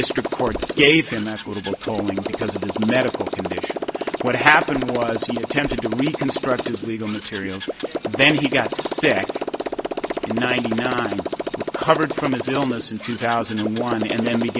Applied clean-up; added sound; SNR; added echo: none; Motorcycle; 4 dB; none.